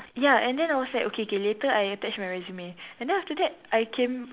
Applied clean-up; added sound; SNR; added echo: none; none; none; none.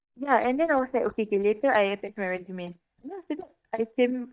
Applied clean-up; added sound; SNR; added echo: neural mask model DeepFilterNet 3.